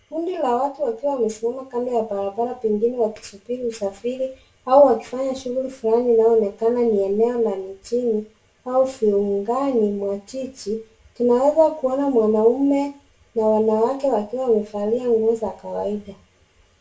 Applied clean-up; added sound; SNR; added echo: none; none; none; reverberation time 0.3 s.